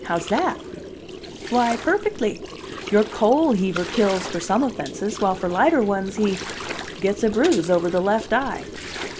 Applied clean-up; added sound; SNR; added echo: none; Gurgling; 11 dB; none.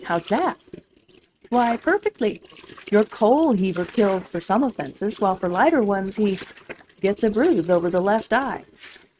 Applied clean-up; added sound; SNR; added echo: neural mask model RNNoise.